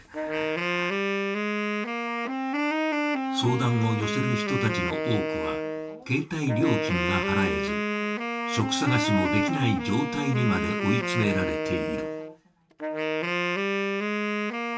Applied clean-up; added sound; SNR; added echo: none; Wind instrument, woodwind instrument; -1 dB; reverberation time 0.2 s.